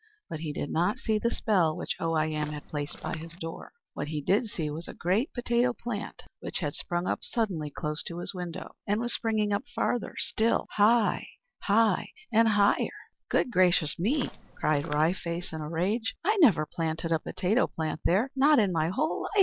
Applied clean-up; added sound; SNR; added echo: none; Walk, footsteps; 15 dB; none.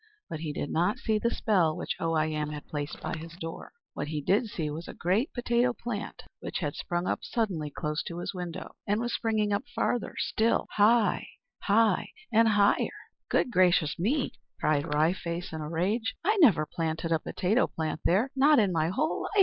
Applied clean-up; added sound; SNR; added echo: neural mask model Resemble Enhance denoiser.